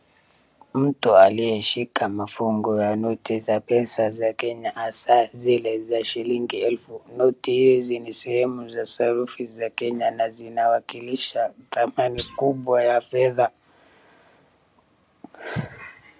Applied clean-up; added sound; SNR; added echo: none; Thump, thud; 18 dB; none.